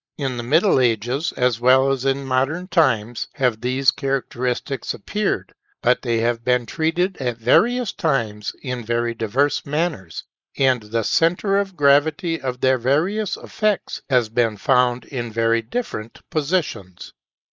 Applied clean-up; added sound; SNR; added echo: neural mask model Resemble Enhance denoiser.